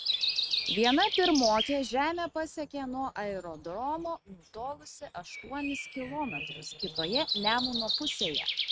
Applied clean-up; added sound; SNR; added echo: neural mask model RNNoise.